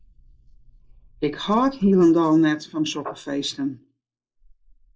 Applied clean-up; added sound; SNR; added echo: neural mask model Resemble Enhance denoiser.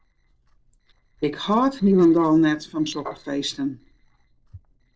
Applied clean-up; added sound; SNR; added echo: neural separator model SepFormer DNS4.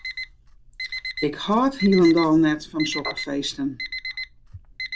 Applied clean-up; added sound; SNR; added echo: none; Alarm; 11 dB; none.